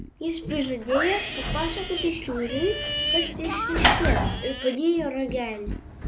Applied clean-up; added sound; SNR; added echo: none; Sliding door / Slam + Livestock, farm animals, working animals; 0 dB; none.